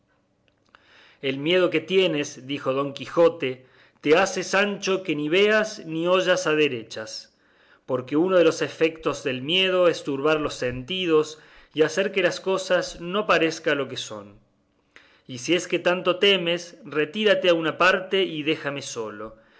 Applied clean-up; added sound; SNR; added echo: none; none; none; none.